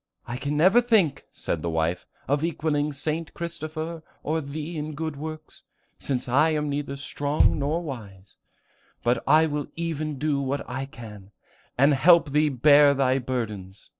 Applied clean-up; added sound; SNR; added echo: neural separator model SepFormer DNS4.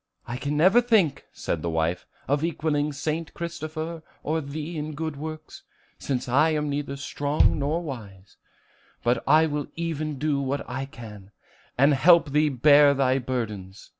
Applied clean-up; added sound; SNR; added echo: none; Bass drum; 2 dB; none.